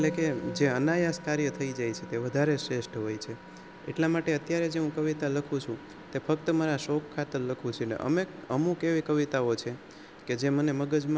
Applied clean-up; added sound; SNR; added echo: none; Musical instrument; 18 dB; none.